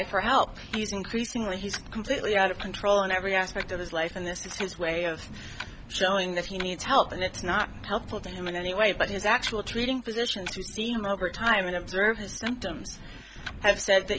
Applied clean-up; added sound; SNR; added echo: none; Clock; 18 dB; none.